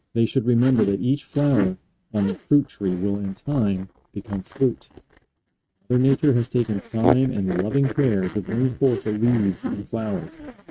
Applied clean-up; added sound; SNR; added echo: neural mask model RNNoise.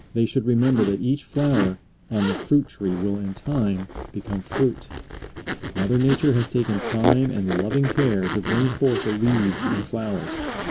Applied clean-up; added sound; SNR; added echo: none; Zipper (clothing); 7 dB; none.